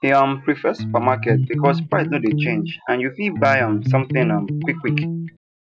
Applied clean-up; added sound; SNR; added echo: none; Electric guitar; 2 dB; none.